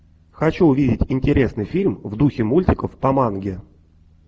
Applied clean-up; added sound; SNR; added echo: none; none; none; none.